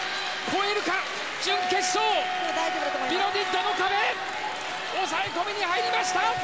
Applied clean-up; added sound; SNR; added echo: none; Wind instrument, woodwind instrument; 5 dB; none.